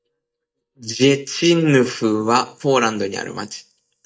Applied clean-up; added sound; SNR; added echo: neural mask model DeepFilterNet 3.